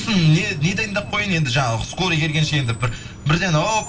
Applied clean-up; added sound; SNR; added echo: none; Screech; 14 dB; reverberation time 0.2 s.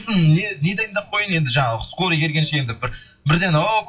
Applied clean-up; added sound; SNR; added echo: classical method WPE with log-MMSE.